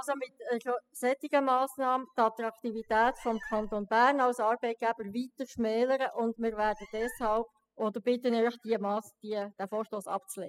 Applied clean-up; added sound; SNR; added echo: classical method spectral subtraction.